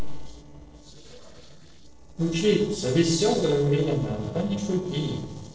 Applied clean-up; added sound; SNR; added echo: neural separator model SepFormer DNS4.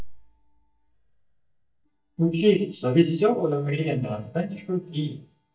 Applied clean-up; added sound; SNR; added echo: neural mask model DeepFilterNet 3.